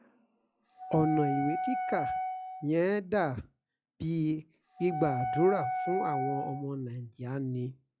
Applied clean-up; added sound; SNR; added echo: classical method log-MMSE.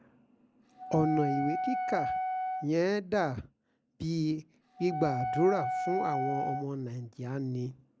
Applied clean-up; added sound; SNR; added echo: none; Wind instrument, woodwind instrument; 2 dB; none.